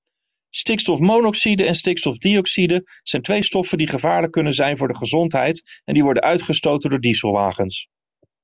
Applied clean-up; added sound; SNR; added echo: none; none; none; none.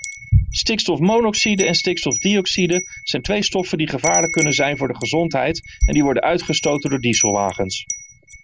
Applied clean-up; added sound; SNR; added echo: none; Wind chime; 5 dB; none.